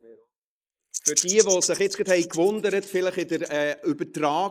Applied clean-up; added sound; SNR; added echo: neural mask model Resemble Enhance denoiser.